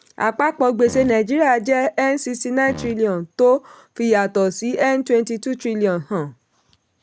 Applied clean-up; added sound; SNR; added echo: none; Fart; 15 dB; none.